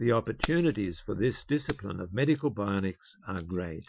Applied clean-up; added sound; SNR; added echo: classical method Wiener filter.